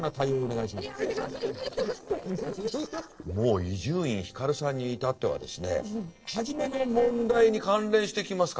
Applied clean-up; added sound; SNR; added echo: neural separator model SepFormer DNS4.